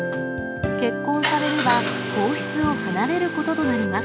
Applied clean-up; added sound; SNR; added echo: none; Wind instrument, woodwind instrument + Car; 6 dB; none.